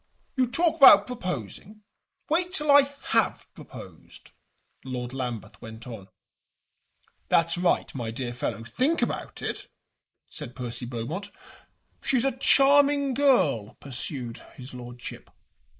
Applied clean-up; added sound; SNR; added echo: neural mask model Resemble Enhance denoiser.